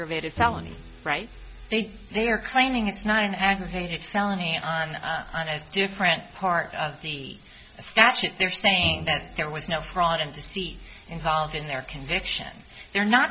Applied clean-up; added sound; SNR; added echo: none; Bowed string instrument; 14 dB; none.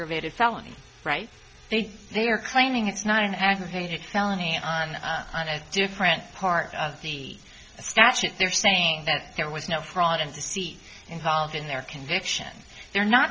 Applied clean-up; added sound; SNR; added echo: none; none; none; none.